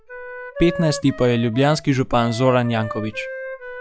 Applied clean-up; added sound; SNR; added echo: classical method log-MMSE.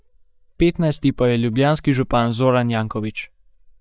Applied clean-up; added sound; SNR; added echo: neural mask model DeepFilterNet 3.